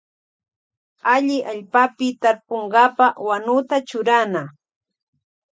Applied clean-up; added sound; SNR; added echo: none; none; none; none.